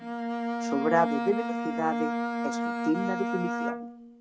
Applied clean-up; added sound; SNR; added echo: neural mask model RNNoise.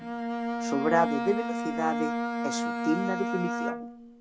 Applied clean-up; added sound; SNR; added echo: none; Bowed string instrument; 0 dB; none.